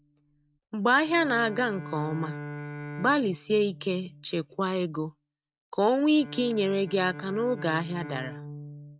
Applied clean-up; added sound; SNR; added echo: neural mask model RNNoise.